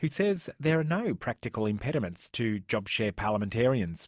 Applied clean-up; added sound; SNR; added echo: none; none; none; none.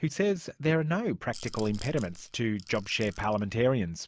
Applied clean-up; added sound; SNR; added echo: none; Rattle / Rattle (instrument); 16 dB; none.